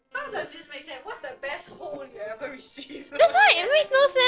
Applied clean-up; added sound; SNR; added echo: neural separator model SepFormer DNS4.